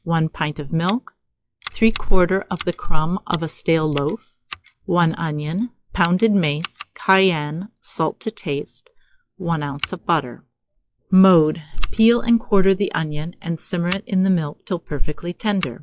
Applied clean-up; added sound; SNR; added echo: classical method log-MMSE.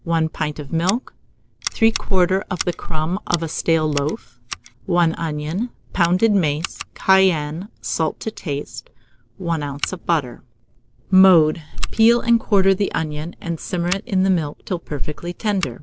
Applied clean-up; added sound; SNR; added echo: none; Scissors; 18 dB; none.